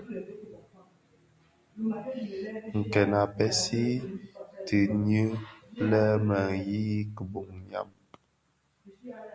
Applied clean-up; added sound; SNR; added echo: none; none; none; none.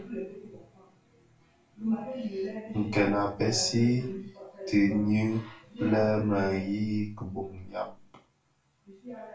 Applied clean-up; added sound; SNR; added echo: none; none; none; reverberation time 0.2 s.